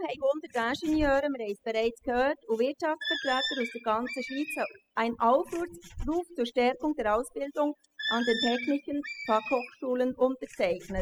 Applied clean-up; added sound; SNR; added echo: classical method spectral subtraction.